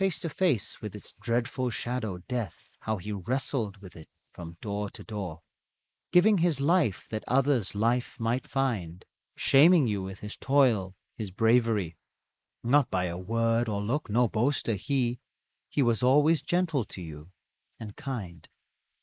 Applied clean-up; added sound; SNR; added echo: neural mask model Resemble Enhance denoiser.